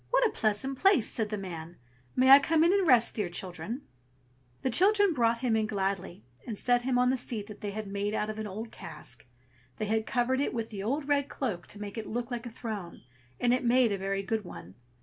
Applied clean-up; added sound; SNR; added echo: none; none; none; none.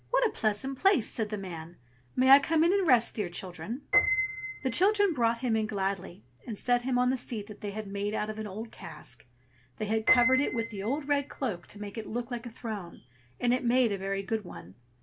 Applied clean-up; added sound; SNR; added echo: none; Piano; 9 dB; none.